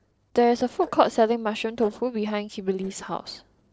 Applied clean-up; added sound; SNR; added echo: neural separator model SepFormer DNS4.